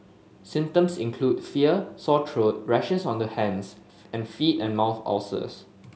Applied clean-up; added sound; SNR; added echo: none; none; none; none.